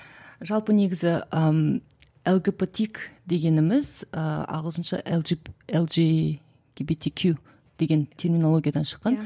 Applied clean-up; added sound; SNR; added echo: none; none; none; none.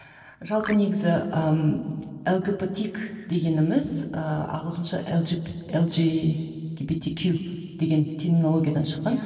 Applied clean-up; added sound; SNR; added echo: neural separator model SepFormer DNS4.